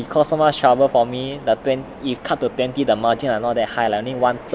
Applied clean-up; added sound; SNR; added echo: none; none; none; none.